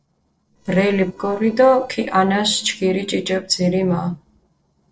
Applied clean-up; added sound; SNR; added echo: neural separator model SepFormer DNS4.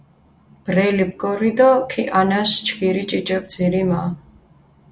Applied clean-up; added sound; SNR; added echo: none; none; none; none.